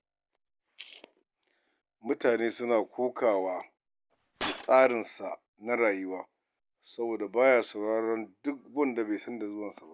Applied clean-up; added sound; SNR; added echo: none; Shatter; 10 dB; none.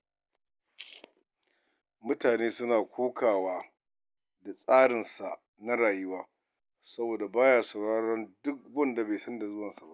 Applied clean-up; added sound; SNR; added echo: none; none; none; none.